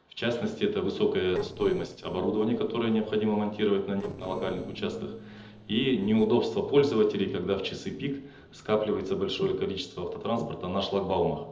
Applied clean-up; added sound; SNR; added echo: neural separator model SepFormer DNS4.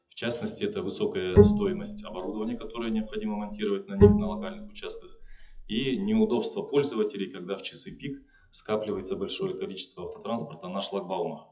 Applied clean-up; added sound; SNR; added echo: classical method WPE with log-MMSE.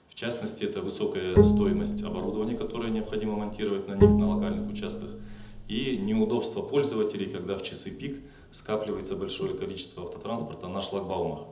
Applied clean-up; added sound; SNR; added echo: none; Bowed string instrument; -5 dB; reverberation time 1.2 s.